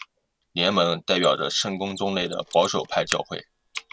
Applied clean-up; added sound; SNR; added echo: none; Mechanisms; 15 dB; none.